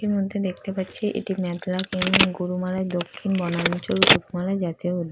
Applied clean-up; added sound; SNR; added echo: none; Telephone; 1 dB; none.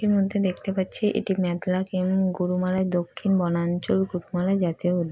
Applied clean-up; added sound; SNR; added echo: none; none; none; none.